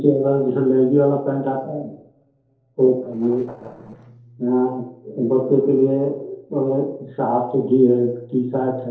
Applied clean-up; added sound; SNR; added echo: neural separator model SepFormer DNS4.